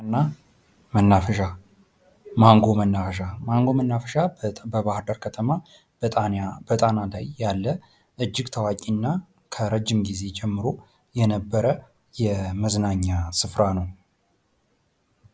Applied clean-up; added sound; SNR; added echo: none; none; none; none.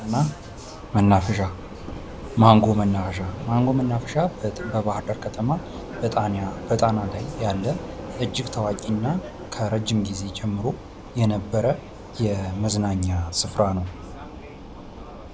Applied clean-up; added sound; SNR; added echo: none; Vehicle; 12 dB; none.